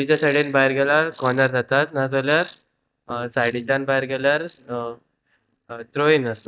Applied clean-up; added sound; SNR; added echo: neural mask model DeepFilterNet 3.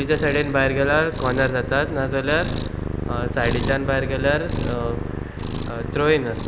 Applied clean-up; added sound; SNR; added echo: none; Cat; 5 dB; none.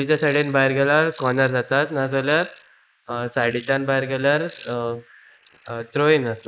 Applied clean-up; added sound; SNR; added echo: neural mask model Resemble Enhance denoiser.